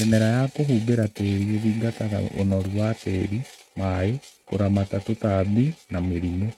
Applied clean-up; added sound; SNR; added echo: neural mask model RNNoise.